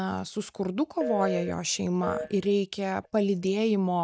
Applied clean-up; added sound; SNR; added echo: neural mask model DeepFilterNet 3.